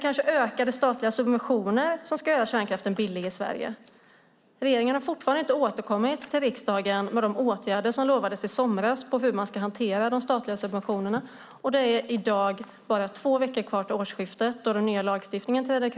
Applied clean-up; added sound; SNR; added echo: none; none; none; none.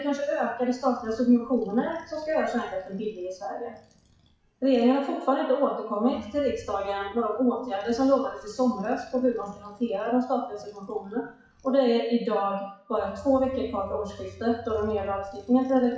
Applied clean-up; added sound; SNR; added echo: classical method WPE with log-MMSE.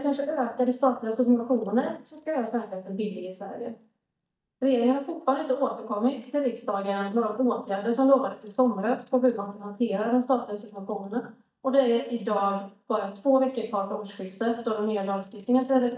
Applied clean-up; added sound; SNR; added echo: neural mask model DeepFilterNet 3.